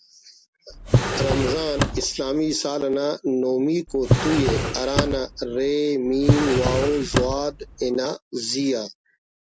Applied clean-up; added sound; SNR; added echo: none; Drawer open or close; 0 dB; none.